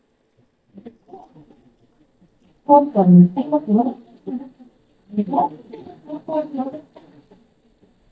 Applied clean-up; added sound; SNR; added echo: neural mask model DeepFilterNet 3.